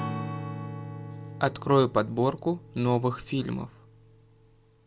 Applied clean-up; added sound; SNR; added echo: none; Strum; 10 dB; none.